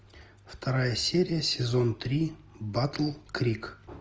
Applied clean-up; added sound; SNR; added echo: none; none; none; none.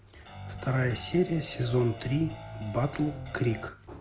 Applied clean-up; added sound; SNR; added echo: none; Guitar; 12 dB; none.